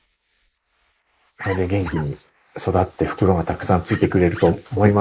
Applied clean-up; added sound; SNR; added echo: neural mask model Resemble Enhance denoiser.